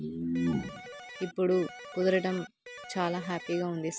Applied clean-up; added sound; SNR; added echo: none; Electric guitar; 14 dB; none.